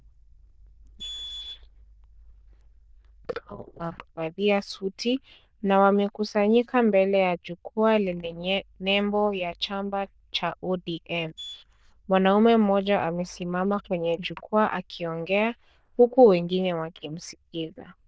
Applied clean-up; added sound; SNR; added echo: neural diffusion model UNIVERSE++.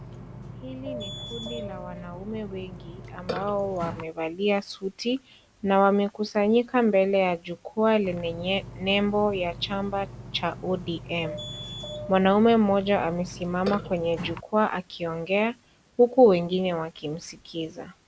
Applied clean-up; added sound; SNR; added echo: none; Burping, eructation; 15 dB; none.